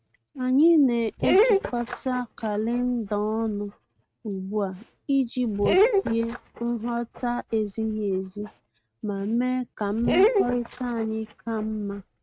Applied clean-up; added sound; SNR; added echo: neural mask model RNNoise.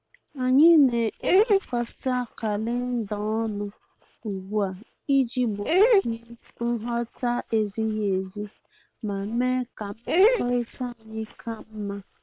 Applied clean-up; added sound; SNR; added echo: neural separator model SepFormer WHAM!.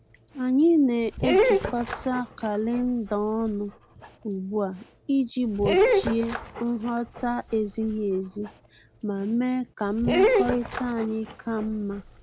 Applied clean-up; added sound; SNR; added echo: none; Dog; 2 dB; none.